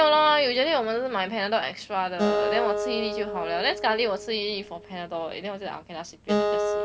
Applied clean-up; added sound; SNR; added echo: none; Acoustic guitar; 4 dB; none.